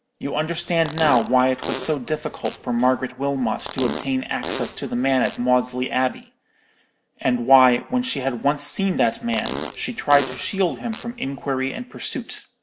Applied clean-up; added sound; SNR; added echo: none; Fart; 11 dB; none.